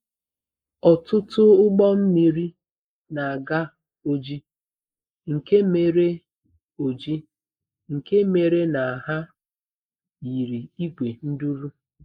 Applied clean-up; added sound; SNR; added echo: neural mask model Resemble Enhance denoiser.